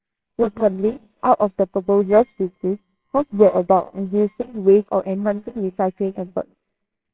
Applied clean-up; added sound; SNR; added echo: neural separator model SepFormer WHAMR!.